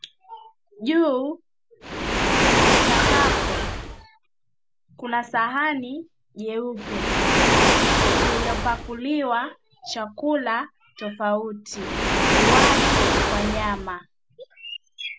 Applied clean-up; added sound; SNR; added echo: none; Waves, surf; -4 dB; none.